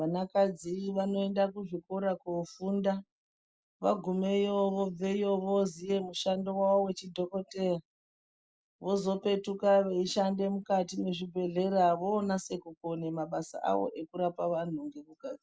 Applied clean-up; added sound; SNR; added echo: none; none; none; none.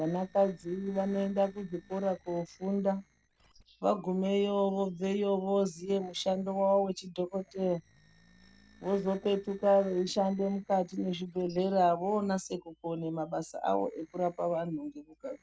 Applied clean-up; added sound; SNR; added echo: neural separator model SepFormer DNS4.